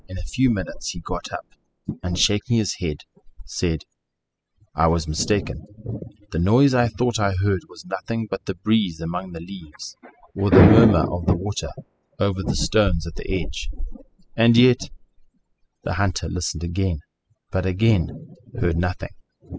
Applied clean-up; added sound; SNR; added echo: classical method spectral subtraction.